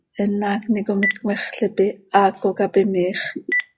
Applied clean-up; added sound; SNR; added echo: classical method log-MMSE.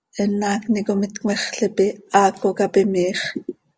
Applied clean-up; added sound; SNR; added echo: none; none; none; none.